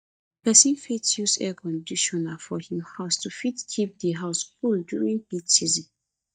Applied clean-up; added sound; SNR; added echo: neural mask model DeepFilterNet 3.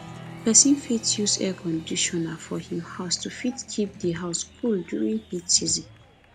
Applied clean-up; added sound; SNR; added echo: none; Applause; 18 dB; none.